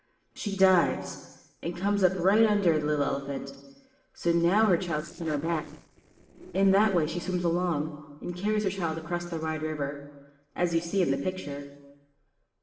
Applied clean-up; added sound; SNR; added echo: neural separator model SepFormer DNS4.